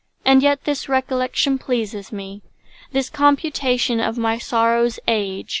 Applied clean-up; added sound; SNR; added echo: none; none; none; none.